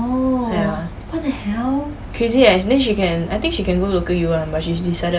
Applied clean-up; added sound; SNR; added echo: none; none; none; none.